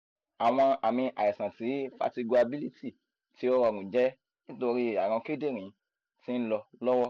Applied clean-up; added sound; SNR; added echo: none; none; none; none.